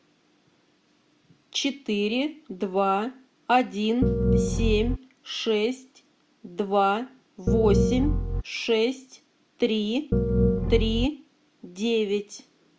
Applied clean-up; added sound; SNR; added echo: none; Piano; -5 dB; none.